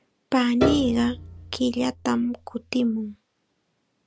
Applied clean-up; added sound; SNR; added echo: none; Piano; 6 dB; none.